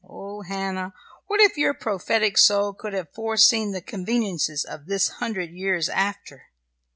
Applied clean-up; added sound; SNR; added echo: none; none; none; none.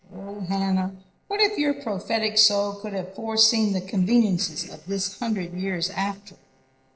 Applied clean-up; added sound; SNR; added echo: neural separator model SepFormer DNS4.